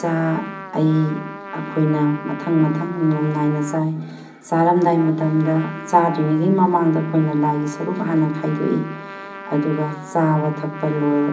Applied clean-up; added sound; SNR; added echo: none; Trumpet; 15 dB; reverberation time 0.4 s.